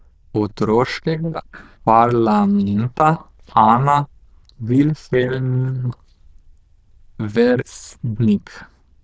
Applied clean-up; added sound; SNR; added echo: neural diffusion model UNIVERSE++.